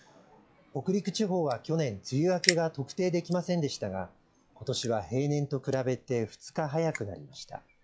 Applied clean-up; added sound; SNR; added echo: classical method log-MMSE.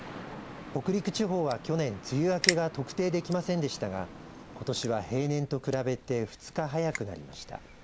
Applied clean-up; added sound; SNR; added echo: none; Crushing; 10 dB; none.